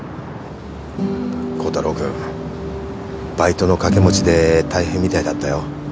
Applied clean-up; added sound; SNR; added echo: none; none; none; none.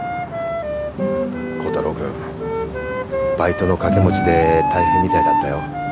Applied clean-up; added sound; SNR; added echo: none; Wind instrument, woodwind instrument; 1 dB; none.